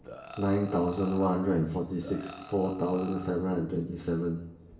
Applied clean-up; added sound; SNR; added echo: none; Burping, eructation; 17 dB; reverberation time 0.8 s.